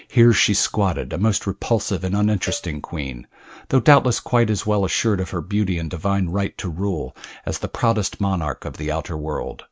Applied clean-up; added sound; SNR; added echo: neural mask model RNNoise.